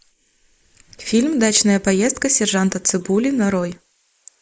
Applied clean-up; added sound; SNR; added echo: neural mask model Resemble Enhance denoiser.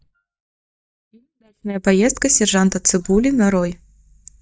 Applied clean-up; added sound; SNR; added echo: neural mask model DeepFilterNet 3.